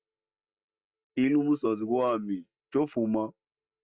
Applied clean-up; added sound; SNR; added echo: neural mask model DeepFilterNet 3.